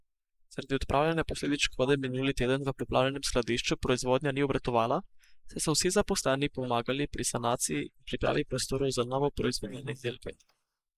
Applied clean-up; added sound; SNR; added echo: neural mask model Resemble Enhance denoiser.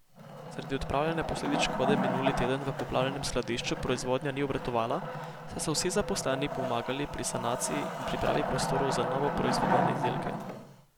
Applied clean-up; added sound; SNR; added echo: none; Wood; 1 dB; none.